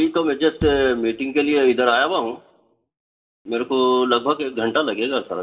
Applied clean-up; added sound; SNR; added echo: none; Bass drum; 15 dB; reverberation time 0.4 s.